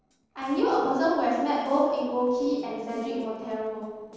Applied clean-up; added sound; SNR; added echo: neural separator model SepFormer DNS4.